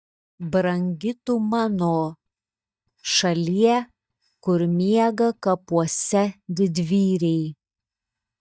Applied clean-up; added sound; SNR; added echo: neural mask model DeepFilterNet 3.